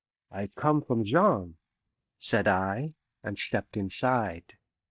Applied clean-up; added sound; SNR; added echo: neural mask model DeepFilterNet 3.